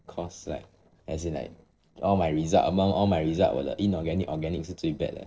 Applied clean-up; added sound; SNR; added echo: neural separator model SepFormer DNS4.